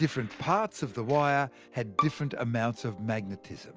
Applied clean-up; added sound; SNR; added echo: none; Bowed string instrument; 7 dB; none.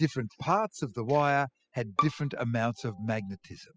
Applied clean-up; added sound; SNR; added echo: classical method spectral subtraction.